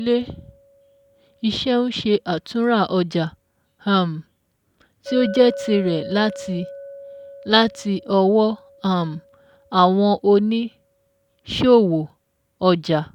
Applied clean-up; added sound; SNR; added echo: none; Chink, clink; 18 dB; none.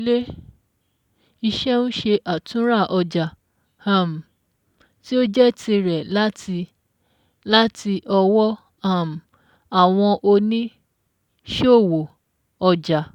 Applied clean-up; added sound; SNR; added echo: none; none; none; none.